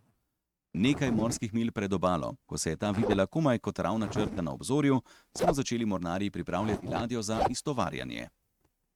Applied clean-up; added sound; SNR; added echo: neural mask model RNNoise.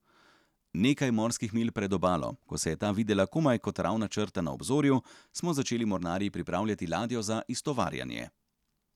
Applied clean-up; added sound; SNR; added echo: none; none; none; none.